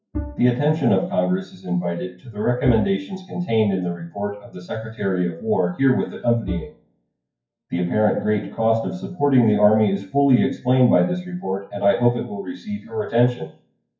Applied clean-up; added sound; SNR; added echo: classical method WPE with log-MMSE.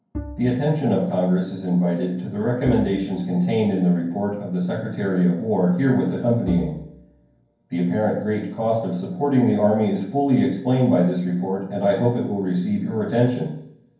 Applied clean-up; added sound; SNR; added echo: none; Bowed string instrument; 16 dB; reverberation time 0.9 s.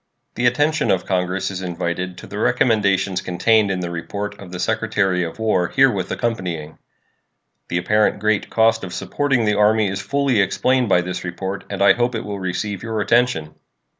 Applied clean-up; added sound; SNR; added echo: none; none; none; none.